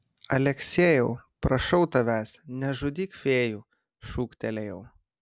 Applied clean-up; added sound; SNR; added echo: none; none; none; none.